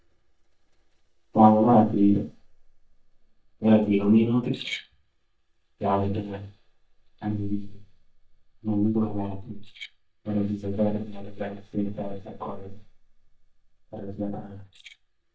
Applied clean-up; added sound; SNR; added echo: neural mask model DeepFilterNet 3.